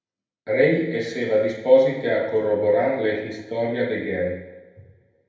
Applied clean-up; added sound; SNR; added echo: none; none; none; reverberation time 0.9 s.